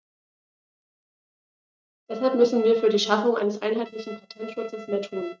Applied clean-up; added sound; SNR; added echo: neural mask model RNNoise.